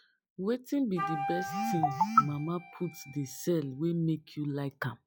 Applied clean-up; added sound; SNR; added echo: classical method log-MMSE.